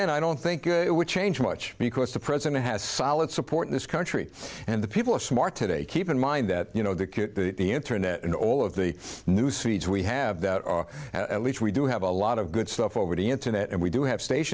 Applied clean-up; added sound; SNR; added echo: none; none; none; none.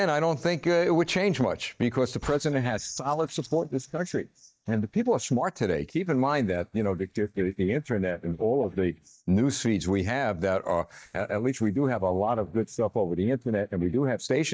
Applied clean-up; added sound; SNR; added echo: neural mask model DeepFilterNet 3.